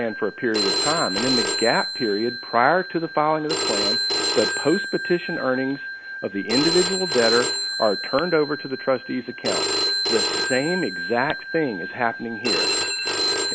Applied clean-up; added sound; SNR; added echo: none; Telephone; 2 dB; none.